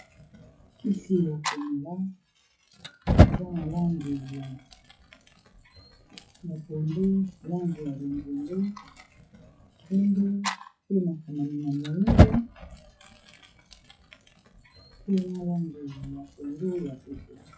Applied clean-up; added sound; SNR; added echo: classical method WPE with log-MMSE.